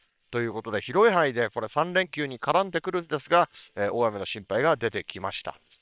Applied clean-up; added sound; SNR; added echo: neural separator model SepFormer WHAM!.